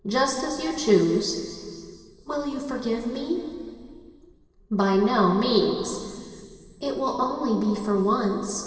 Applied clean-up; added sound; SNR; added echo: none; none; none; reverberation time 2.5 s.